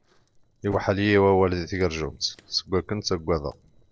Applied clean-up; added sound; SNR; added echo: neural separator model SepFormer DNS4.